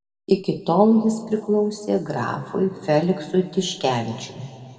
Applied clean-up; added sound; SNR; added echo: none; none; none; reverberation time 1.9 s.